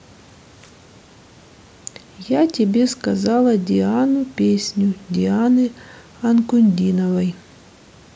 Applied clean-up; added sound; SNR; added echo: none; none; none; none.